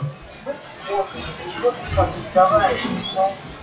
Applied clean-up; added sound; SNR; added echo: classical method WPE with log-MMSE.